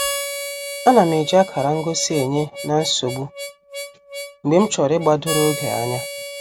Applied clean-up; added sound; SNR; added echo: none; Harmonica; 10 dB; none.